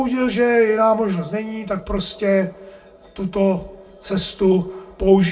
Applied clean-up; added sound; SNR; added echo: none; none; none; reverberation time 0.2 s.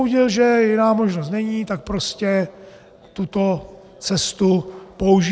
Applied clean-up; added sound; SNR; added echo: none; none; none; none.